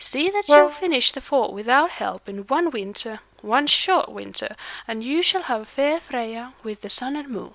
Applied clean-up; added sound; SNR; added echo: none; Brass instrument; -2 dB; none.